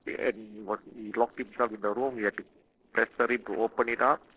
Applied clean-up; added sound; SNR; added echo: neural separator model SepFormer DNS4.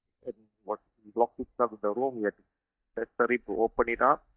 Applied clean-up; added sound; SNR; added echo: neural mask model DeepFilterNet 3.